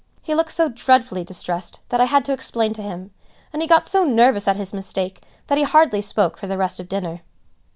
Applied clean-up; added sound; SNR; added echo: none; none; none; none.